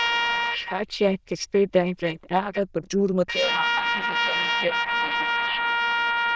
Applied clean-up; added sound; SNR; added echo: neural diffusion model UNIVERSE++.